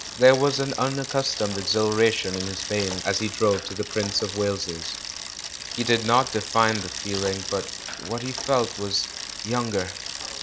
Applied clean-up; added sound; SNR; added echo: none; Bicycle; 8 dB; none.